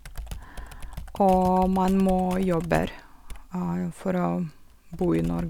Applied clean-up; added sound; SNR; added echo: none; Computer keyboard; 12 dB; none.